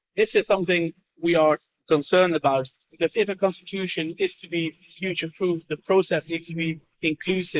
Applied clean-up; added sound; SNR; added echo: neural mask model Resemble Enhance denoiser.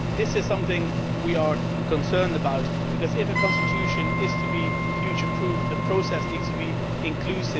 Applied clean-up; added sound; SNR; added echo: none; Microwave oven + Wind instrument, woodwind instrument; -4 dB; none.